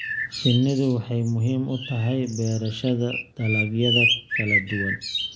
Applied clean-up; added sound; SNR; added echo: none; Bird; 4 dB; none.